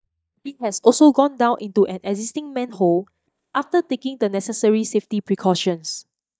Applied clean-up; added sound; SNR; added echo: neural mask model DeepFilterNet 3.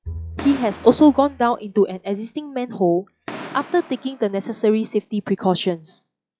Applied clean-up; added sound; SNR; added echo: classical method log-MMSE.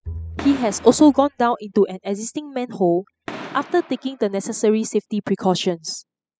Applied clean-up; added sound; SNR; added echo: classical method spectral subtraction.